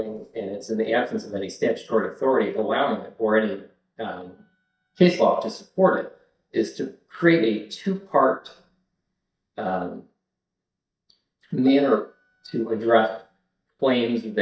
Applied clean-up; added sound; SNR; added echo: neural mask model DeepFilterNet 3.